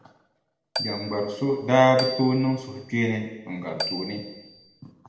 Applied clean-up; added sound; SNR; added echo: none; Marimba, xylophone; 10 dB; reverberation time 1.0 s.